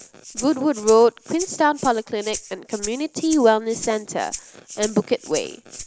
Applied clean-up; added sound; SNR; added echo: none; Rattle (instrument); 14 dB; none.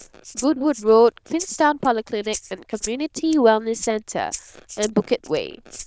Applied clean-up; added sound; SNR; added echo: neural diffusion model UNIVERSE++.